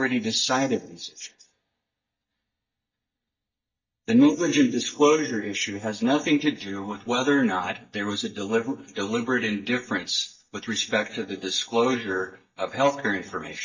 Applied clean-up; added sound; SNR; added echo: neural mask model DeepFilterNet 3.